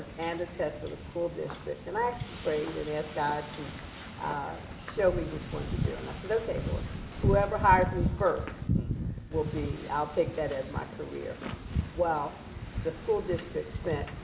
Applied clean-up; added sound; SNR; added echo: none; Wind / Ocean; 3 dB; reverberation time 1.3 s.